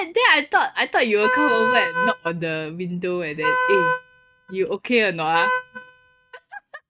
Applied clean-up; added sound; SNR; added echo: neural mask model RNNoise.